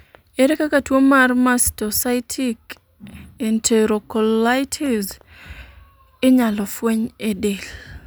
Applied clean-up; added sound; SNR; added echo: none; none; none; none.